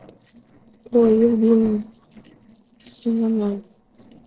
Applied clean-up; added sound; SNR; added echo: neural separator model SepFormer DNS4.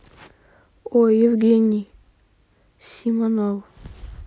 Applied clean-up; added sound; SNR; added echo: none; none; none; none.